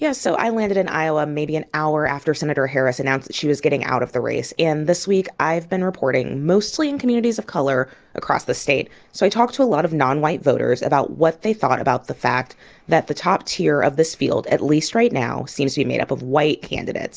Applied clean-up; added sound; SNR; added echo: none; none; none; none.